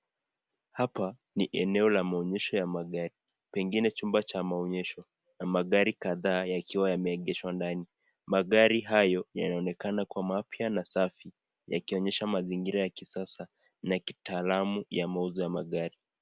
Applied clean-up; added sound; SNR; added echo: none; none; none; none.